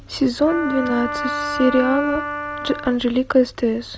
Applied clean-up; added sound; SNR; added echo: none; Wind instrument, woodwind instrument; 7 dB; none.